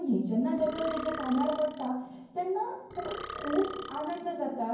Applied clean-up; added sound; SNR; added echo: none; Burping, eructation; 11 dB; reverberation time 0.9 s.